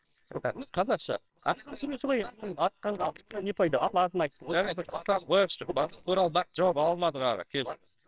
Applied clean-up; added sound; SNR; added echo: neural separator model SepFormer WHAMR!.